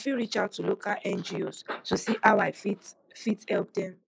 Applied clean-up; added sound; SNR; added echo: neural mask model Resemble Enhance denoiser.